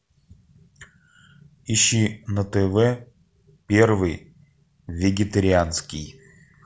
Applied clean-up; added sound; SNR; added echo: none; none; none; none.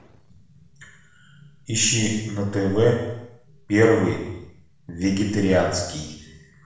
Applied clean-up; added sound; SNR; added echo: none; none; none; reverberation time 0.9 s.